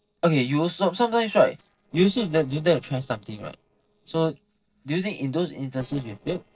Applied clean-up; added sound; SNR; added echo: neural separator model SepFormer DNS4.